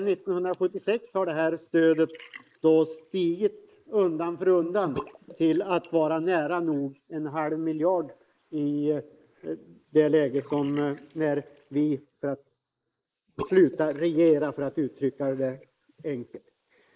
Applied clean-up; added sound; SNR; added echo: neural mask model Resemble Enhance denoiser.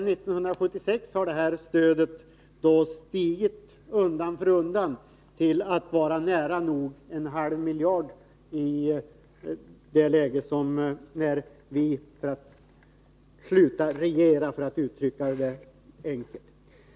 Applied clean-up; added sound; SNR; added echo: none; none; none; none.